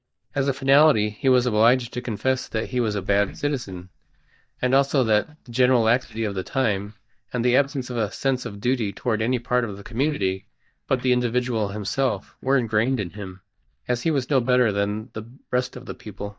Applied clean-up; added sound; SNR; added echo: neural mask model DeepFilterNet 3.